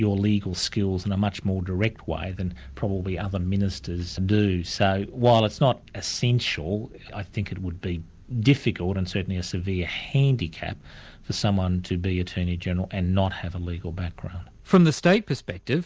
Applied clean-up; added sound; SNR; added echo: none; none; none; none.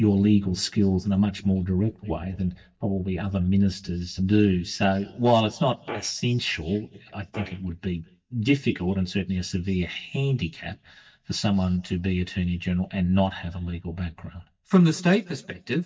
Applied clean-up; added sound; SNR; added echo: neural mask model DeepFilterNet 3.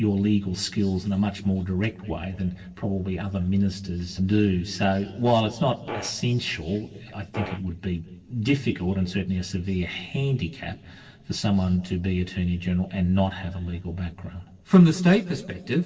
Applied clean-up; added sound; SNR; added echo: neural separator model SepFormer DNS4.